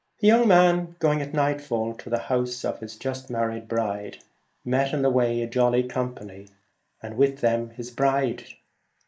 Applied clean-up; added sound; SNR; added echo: neural mask model Resemble Enhance denoiser.